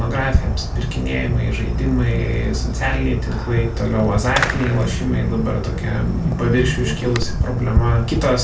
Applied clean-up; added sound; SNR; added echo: none; Fireworks; 0 dB; reverberation time 0.3 s.